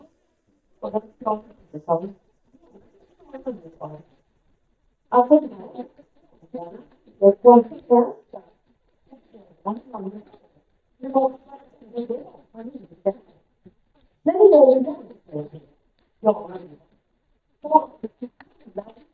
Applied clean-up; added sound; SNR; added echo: neural mask model DeepFilterNet 3.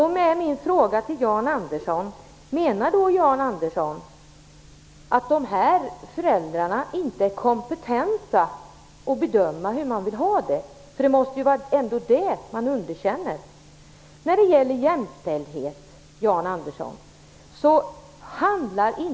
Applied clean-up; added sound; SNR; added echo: none; none; none; none.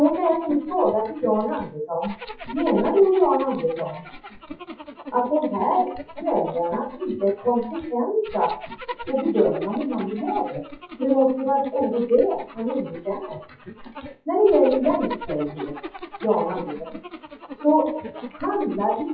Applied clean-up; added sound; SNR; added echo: classical method WPE with log-MMSE.